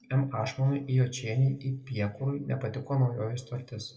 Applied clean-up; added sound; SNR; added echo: none; none; none; reverberation time 1.0 s.